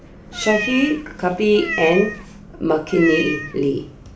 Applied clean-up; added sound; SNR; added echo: none; Meow; 8 dB; reverberation time 0.4 s.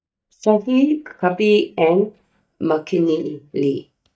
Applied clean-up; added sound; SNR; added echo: neural mask model DeepFilterNet 3.